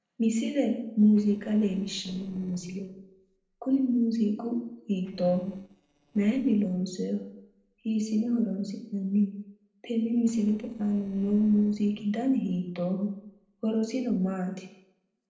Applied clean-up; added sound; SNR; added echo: neural separator model SepFormer DNS4.